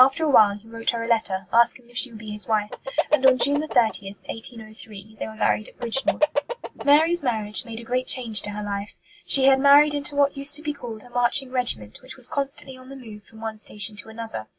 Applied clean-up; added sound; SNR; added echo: none; Chicken, rooster; 4 dB; none.